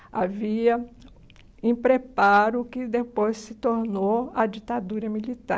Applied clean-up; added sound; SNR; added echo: none; none; none; none.